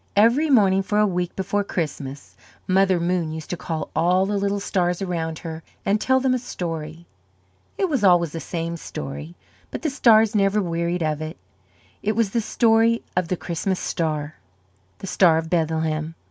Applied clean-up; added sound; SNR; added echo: none; none; none; none.